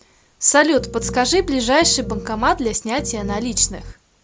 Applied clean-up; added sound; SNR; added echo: none; Piano; 11 dB; none.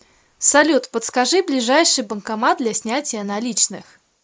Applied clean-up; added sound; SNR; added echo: neural mask model Resemble Enhance denoiser.